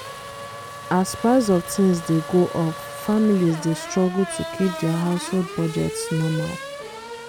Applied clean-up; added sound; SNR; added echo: none; Race car, auto racing / Accelerating, revving, vroom; 11 dB; none.